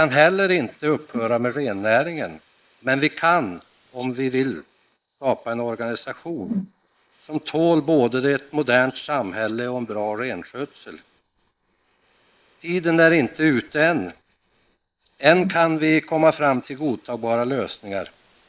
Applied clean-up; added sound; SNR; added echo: neural mask model Resemble Enhance denoiser.